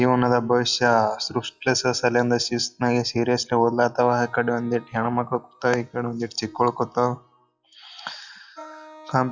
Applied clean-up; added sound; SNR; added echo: classical method WPE with log-MMSE.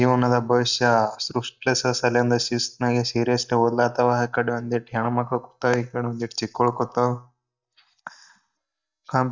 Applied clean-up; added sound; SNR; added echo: neural mask model DeepFilterNet 3.